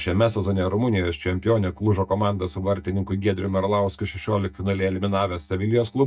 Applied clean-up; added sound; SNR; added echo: neural mask model DeepFilterNet 3.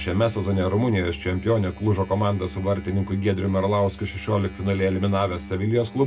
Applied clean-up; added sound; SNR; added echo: none; Engine; 17 dB; reverberation time 0.2 s.